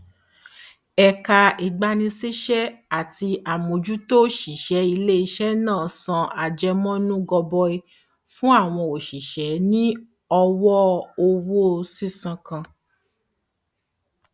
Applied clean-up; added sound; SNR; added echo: none; none; none; none.